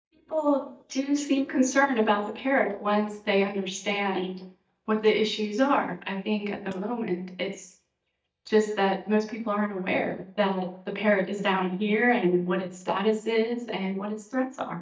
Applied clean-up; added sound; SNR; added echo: neural mask model DeepFilterNet 3.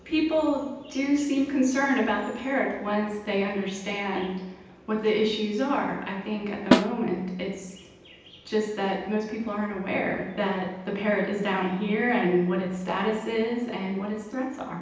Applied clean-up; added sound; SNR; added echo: none; Snare drum; -1 dB; reverberation time 0.9 s.